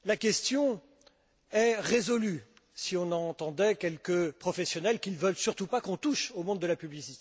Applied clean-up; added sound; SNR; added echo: none; none; none; none.